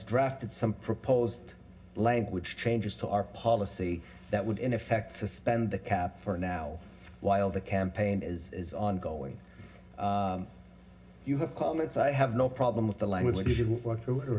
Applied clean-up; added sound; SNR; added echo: none; none; none; reverberation time 0.4 s.